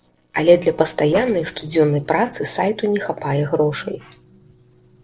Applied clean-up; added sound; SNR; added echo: neural separator model SepFormer DNS4.